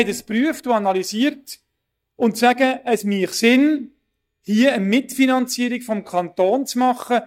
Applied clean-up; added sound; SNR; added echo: neural mask model DeepFilterNet 3.